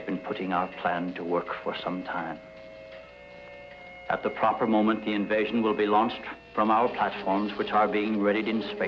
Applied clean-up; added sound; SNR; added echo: none; none; none; none.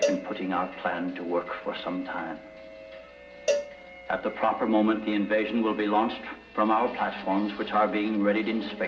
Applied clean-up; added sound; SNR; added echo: none; Cowbell; 7 dB; reverberation time 0.8 s.